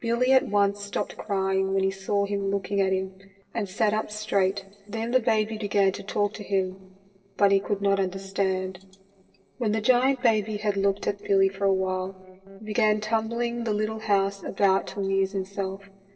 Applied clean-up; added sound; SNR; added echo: neural separator model SepFormer DNS4.